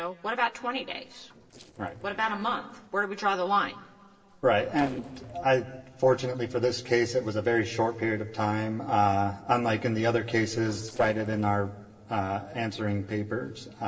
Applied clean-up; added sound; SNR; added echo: neural separator model SepFormer DNS4.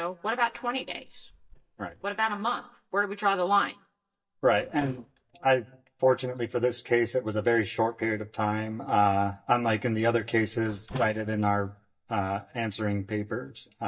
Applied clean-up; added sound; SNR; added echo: neural mask model DeepFilterNet 3.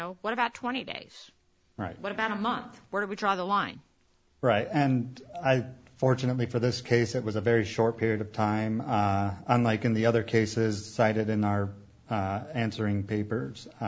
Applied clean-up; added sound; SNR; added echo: none; none; none; none.